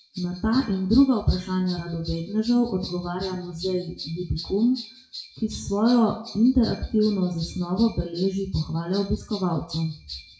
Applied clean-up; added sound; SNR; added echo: classical method WPE with log-MMSE.